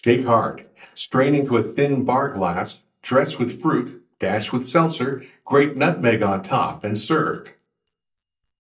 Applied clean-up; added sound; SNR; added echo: neural mask model DeepFilterNet 3.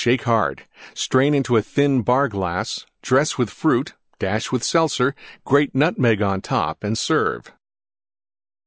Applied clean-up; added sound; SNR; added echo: none; none; none; none.